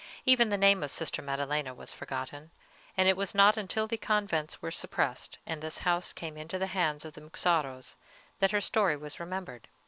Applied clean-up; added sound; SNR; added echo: none; none; none; none.